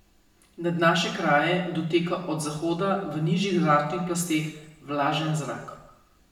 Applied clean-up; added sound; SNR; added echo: none; none; none; reverberation time 0.9 s.